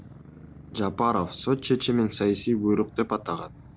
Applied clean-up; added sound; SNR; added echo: none; Motorcycle; 20 dB; none.